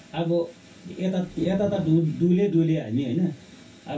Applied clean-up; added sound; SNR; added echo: none; Whoosh, swoosh, swish; 20 dB; reverberation time 0.2 s.